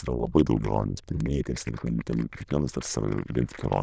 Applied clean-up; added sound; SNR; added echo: neural diffusion model UNIVERSE++.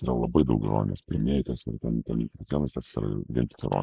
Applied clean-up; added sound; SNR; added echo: neural mask model Resemble Enhance denoiser.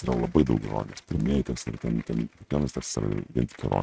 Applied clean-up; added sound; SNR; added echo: neural mask model RNNoise.